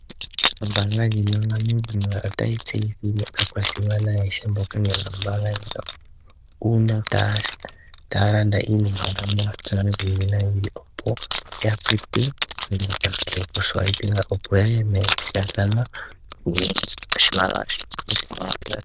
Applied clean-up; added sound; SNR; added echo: neural diffusion model UNIVERSE++.